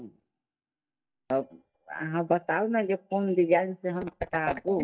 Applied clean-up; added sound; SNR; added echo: neural mask model DeepFilterNet 3.